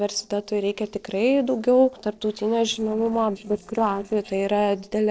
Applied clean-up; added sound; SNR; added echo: neural separator model SepFormer DNS4.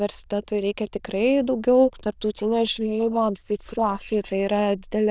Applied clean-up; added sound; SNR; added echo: neural diffusion model UNIVERSE++.